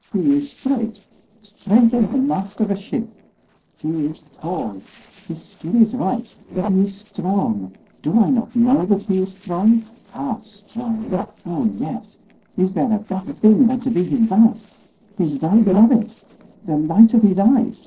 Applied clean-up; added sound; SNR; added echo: neural separator model SepFormer DNS4.